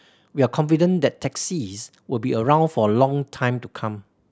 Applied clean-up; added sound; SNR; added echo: none; none; none; none.